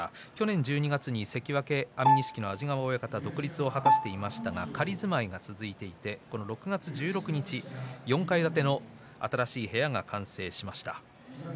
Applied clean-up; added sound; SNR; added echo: none; Bowed string instrument; -1 dB; none.